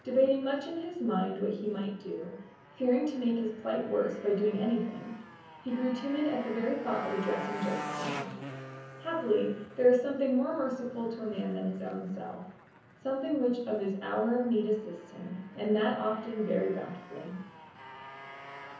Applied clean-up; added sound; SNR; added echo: none; Motorcycle; 15 dB; reverberation time 0.7 s.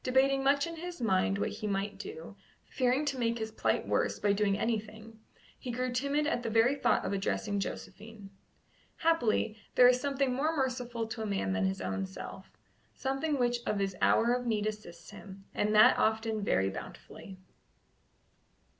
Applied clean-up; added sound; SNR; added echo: none; none; none; none.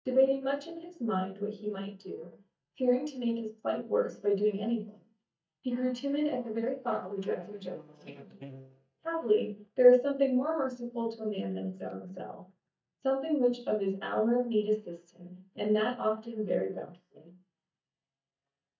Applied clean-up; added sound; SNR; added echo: neural mask model DeepFilterNet 3.